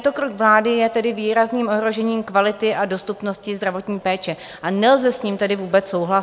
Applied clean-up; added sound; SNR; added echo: none; none; none; none.